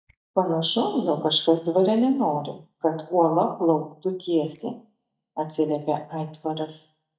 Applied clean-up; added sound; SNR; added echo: neural mask model DeepFilterNet 3.